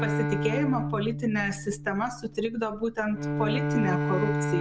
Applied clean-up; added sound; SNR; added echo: none; Bowed string instrument; 0 dB; none.